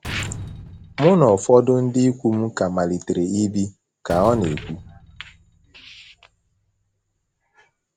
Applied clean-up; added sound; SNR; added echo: none; Slam; 17 dB; none.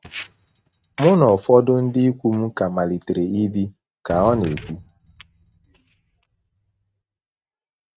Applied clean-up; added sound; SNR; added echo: neural mask model RNNoise.